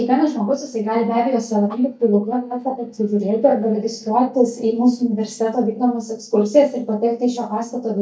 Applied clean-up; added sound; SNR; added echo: neural mask model DeepFilterNet 3.